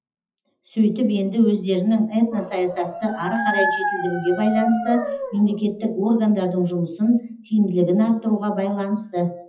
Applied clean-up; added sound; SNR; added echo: classical method WPE with log-MMSE.